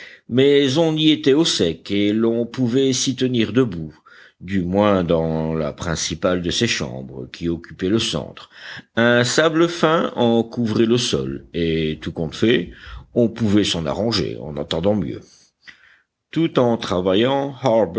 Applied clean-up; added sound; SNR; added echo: none; none; none; none.